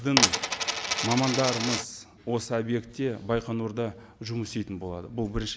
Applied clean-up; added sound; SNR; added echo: none; Coin (dropping); -2 dB; none.